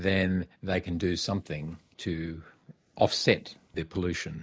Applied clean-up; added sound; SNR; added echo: neural mask model Resemble Enhance denoiser.